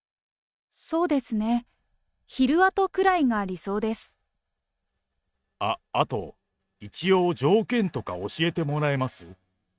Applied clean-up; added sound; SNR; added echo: neural mask model RNNoise.